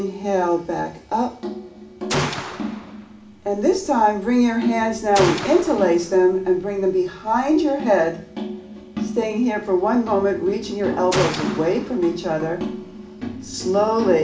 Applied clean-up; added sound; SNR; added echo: none; Gunshot, gunfire; 10 dB; reverberation time 0.5 s.